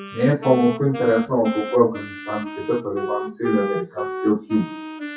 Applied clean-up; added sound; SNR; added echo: classical method WPE with log-MMSE.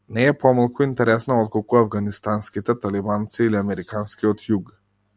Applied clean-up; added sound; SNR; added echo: none; none; none; none.